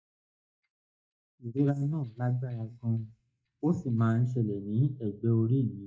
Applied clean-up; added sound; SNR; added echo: neural mask model DeepFilterNet 3.